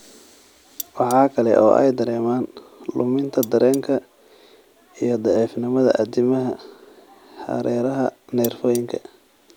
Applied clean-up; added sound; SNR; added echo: none; Cutlery, silverware; 17 dB; none.